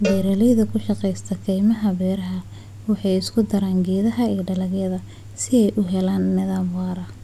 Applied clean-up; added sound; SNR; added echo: none; Cowbell; 13 dB; none.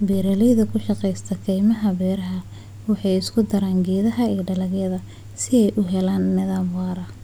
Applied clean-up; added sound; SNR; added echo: none; none; none; none.